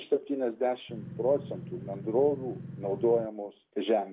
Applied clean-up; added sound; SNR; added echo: none; Engine; 11 dB; none.